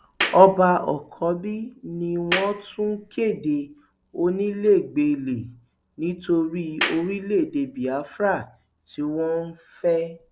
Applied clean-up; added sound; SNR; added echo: none; Clapping; 7 dB; none.